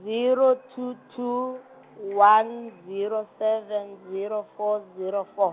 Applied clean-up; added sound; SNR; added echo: none; none; none; none.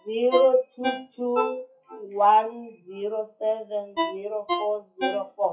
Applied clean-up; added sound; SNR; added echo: classical method WPE with log-MMSE.